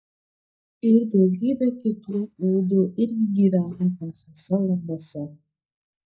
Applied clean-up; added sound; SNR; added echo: neural mask model DeepFilterNet 3.